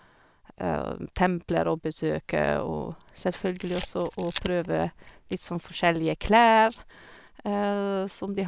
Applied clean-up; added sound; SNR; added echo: none; Camera; 13 dB; none.